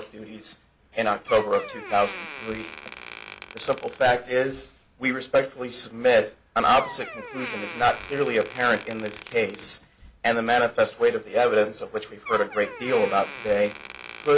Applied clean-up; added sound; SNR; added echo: none; Door; 16 dB; none.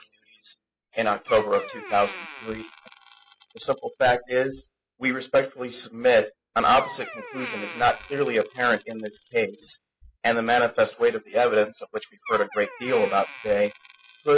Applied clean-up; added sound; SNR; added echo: classical method spectral subtraction.